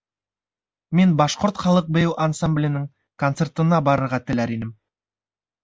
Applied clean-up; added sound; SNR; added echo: none; none; none; none.